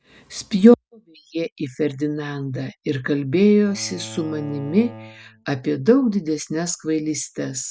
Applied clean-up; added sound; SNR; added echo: none; Bowed string instrument; 20 dB; none.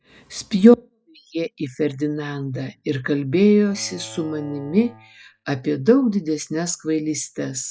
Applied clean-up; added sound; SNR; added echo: classical method log-MMSE.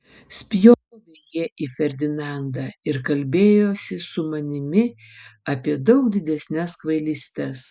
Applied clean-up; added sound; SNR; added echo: neural mask model Resemble Enhance denoiser.